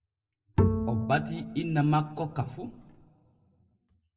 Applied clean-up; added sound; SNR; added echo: none; Bowed string instrument; 0 dB; reverberation time 1.1 s.